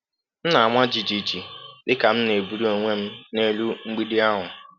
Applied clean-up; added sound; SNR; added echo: none; none; none; none.